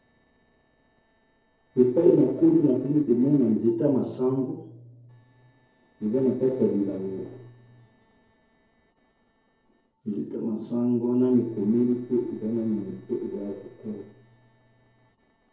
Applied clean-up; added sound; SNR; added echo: neural separator model SepFormer DNS4.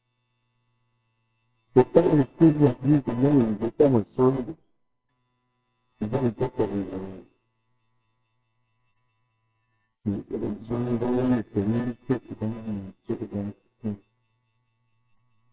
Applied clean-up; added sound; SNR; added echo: neural separator model SepFormer WHAMR!.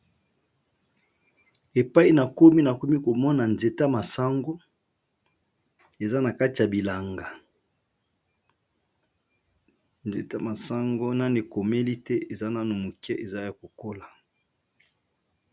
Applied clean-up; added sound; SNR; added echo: none; none; none; none.